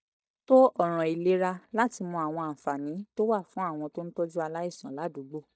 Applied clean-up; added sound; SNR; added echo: neural mask model DeepFilterNet 3.